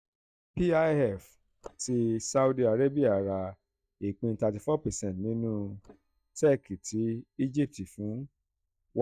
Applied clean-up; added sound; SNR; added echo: neural mask model DeepFilterNet 3.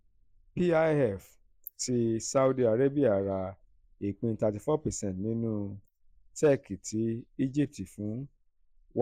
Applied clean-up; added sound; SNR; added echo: neural mask model Resemble Enhance denoiser.